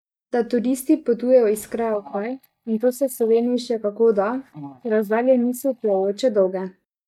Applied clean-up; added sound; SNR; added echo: neural mask model DeepFilterNet 3.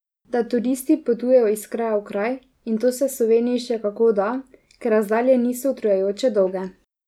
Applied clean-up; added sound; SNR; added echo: none; none; none; none.